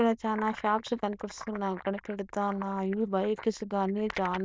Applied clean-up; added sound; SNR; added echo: neural diffusion model UNIVERSE++.